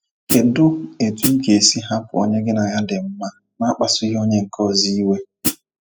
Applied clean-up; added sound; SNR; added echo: classical method spectral subtraction.